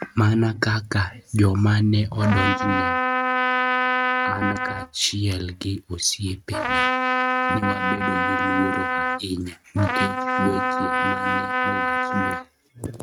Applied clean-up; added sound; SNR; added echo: neural mask model RNNoise.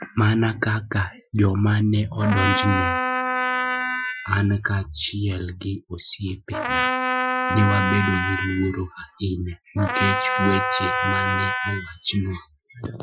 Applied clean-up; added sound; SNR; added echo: classical method Wiener filter.